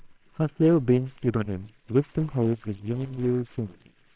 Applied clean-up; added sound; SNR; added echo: neural separator model SepFormer WHAMR!.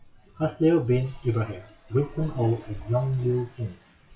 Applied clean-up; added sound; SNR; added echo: classical method WPE with log-MMSE.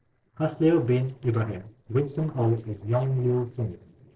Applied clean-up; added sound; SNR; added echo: neural separator model SepFormer DNS4.